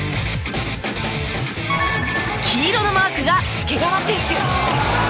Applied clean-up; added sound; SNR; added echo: none; none; none; none.